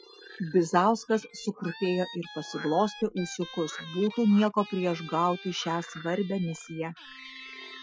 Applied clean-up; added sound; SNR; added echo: classical method Wiener filter.